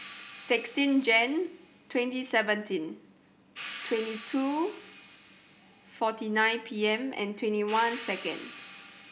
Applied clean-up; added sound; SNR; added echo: none; Hi-hat; 15 dB; none.